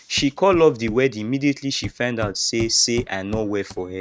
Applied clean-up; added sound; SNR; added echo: neural mask model RNNoise.